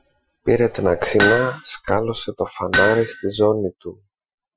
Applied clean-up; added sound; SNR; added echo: classical method Wiener filter.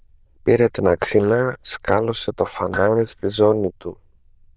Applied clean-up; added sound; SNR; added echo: neural diffusion model UNIVERSE++.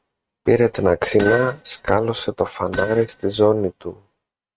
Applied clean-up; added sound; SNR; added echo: neural mask model RNNoise.